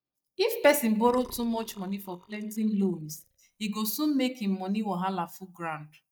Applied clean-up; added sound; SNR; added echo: neural mask model DeepFilterNet 3.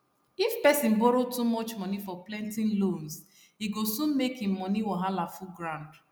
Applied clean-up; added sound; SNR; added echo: none; none; none; none.